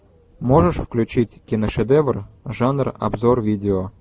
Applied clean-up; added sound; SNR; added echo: none; none; none; none.